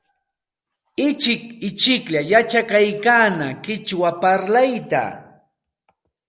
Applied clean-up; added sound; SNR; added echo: none; none; none; none.